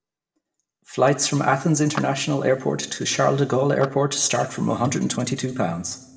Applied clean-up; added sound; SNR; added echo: neural separator model SepFormer DNS4.